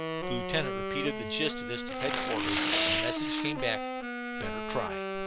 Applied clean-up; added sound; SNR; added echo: none; Wind instrument, woodwind instrument + Tearing; -4 dB; none.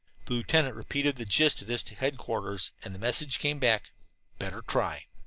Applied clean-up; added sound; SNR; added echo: none; none; none; none.